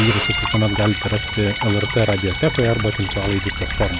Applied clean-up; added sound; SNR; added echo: none; Bowed string instrument + Stream / Trickle, dribble; 5 dB; none.